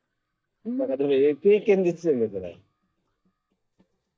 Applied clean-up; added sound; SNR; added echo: neural mask model DeepFilterNet 3.